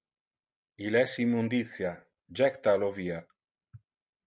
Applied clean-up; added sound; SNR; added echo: none; none; none; none.